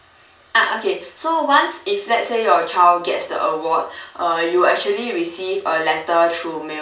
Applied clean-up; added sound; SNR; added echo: none; none; none; reverberation time 0.4 s.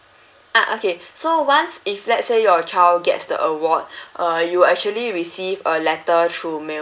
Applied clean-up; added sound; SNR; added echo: none; none; none; none.